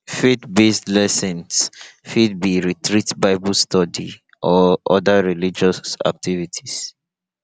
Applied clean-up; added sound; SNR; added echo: none; none; none; none.